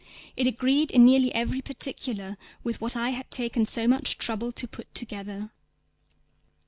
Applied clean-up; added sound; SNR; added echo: none; none; none; none.